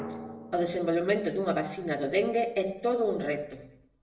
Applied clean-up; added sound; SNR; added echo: none; Drum; 18 dB; reverberation time 0.7 s.